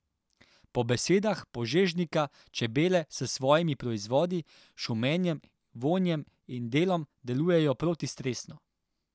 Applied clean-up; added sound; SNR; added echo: none; none; none; none.